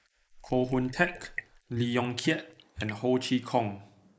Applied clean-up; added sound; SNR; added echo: neural mask model Resemble Enhance denoiser.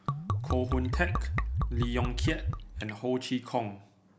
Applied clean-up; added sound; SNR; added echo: none; Liquid; -3 dB; none.